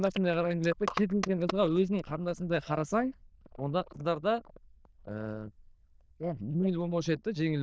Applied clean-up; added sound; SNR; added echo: neural diffusion model UNIVERSE++.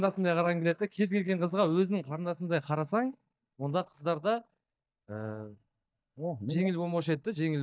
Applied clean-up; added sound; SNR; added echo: neural mask model DeepFilterNet 3.